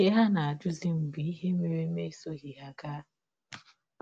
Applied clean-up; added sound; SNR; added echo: none; none; none; none.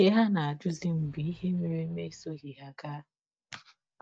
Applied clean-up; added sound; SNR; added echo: neural mask model DeepFilterNet 3.